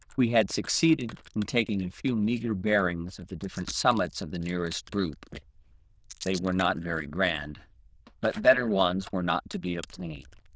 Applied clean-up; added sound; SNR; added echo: neural diffusion model UNIVERSE++.